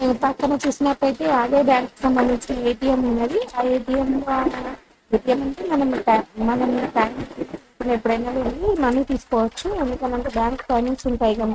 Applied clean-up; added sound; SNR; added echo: neural mask model RNNoise.